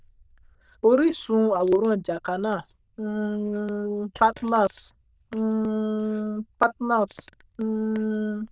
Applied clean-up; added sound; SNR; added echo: neural diffusion model UNIVERSE++.